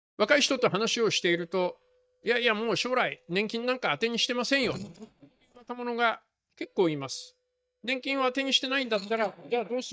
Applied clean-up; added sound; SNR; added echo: neural mask model DeepFilterNet 3.